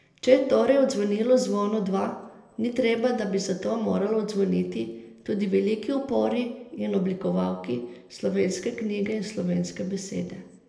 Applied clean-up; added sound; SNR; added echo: none; none; none; reverberation time 0.9 s.